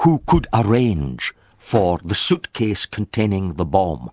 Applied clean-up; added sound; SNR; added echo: none; Slam / Microwave oven; 20 dB; none.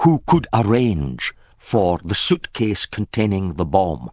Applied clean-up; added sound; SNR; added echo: neural diffusion model UNIVERSE++.